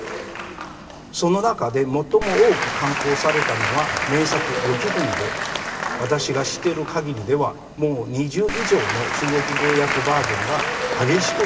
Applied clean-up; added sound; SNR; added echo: none; Applause / Crowd; 3 dB; reverberation time 2.8 s.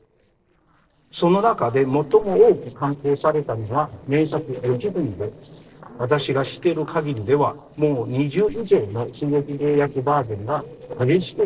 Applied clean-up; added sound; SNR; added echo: neural separator model SepFormer DNS4.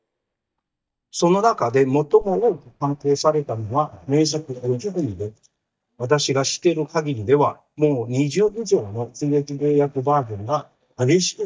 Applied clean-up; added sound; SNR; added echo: neural mask model DeepFilterNet 3.